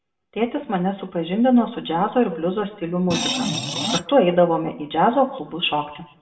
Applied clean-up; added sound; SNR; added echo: none; Screech; 3 dB; reverberation time 0.6 s.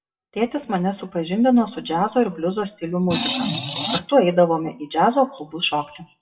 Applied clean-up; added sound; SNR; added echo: classical method WPE with log-MMSE.